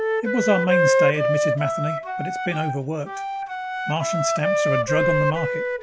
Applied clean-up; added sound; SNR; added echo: none; Wind instrument, woodwind instrument; -3 dB; none.